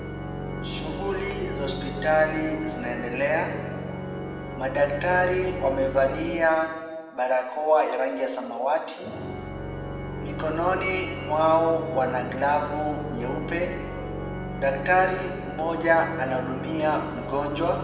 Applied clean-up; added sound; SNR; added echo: none; Organ; 7 dB; reverberation time 1.4 s.